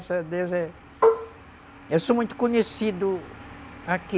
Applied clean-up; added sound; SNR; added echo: none; Marimba, xylophone; -2 dB; none.